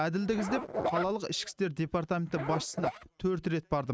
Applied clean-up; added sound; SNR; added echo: neural mask model RNNoise.